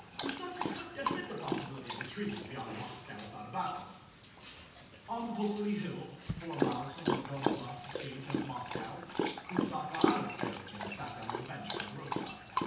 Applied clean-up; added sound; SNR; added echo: none; Dog; -2 dB; reverberation time 0.9 s.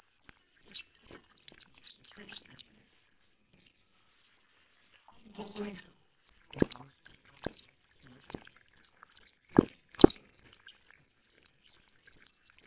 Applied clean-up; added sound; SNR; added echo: neural separator model SepFormer WHAMR!.